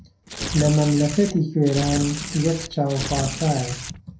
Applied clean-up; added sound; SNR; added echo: none; Tearing; 8 dB; reverberation time 0.2 s.